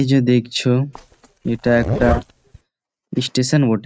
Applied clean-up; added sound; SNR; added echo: neural mask model RNNoise.